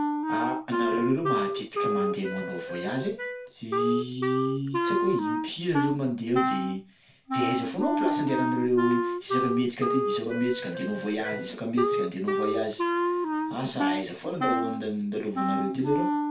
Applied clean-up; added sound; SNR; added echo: none; Wind instrument, woodwind instrument; 0 dB; reverberation time 0.3 s.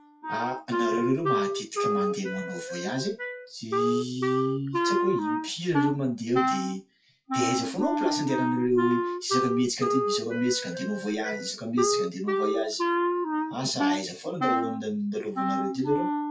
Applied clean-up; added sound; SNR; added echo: classical method WPE with log-MMSE.